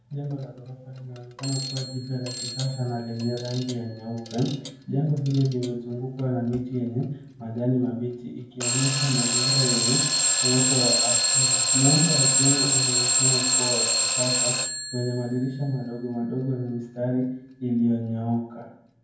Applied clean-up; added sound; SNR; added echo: none; Alarm / Clock; -2 dB; reverberation time 0.9 s.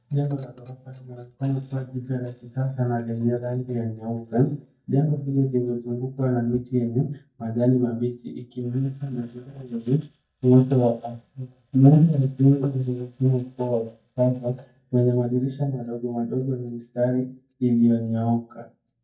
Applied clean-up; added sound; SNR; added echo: neural mask model DeepFilterNet 3.